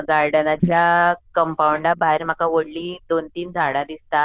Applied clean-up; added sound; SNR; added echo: neural diffusion model UNIVERSE++.